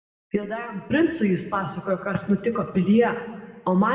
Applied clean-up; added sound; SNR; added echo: none; none; none; reverberation time 1.5 s.